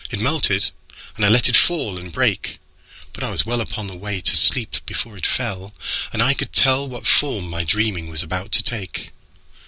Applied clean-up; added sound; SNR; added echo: none; none; none; none.